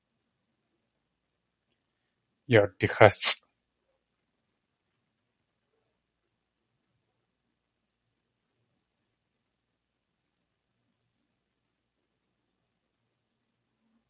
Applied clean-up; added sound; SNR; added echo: none; none; none; none.